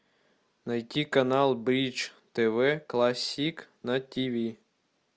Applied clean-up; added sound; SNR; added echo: none; none; none; none.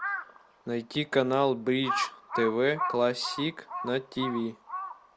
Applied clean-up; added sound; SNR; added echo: none; Crow; 7 dB; none.